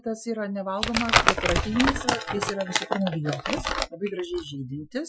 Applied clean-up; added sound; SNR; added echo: classical method Wiener filter.